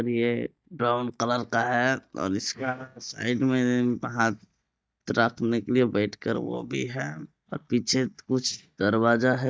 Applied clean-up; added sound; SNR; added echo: neural mask model DeepFilterNet 3.